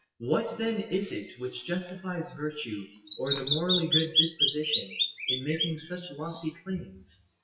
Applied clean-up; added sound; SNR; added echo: classical method WPE with log-MMSE.